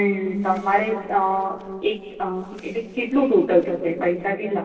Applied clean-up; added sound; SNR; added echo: neural separator model SepFormer DNS4.